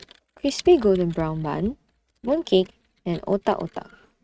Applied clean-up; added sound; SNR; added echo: neural mask model RNNoise.